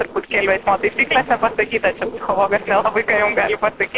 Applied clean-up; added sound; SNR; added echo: neural separator model SepFormer DNS4.